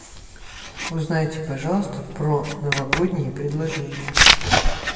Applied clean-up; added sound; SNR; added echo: none; Writing; -1 dB; reverberation time 2.1 s.